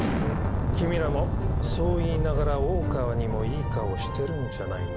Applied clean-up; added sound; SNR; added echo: none; Explosion; -2 dB; none.